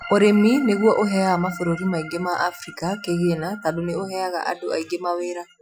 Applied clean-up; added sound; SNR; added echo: classical method Wiener filter.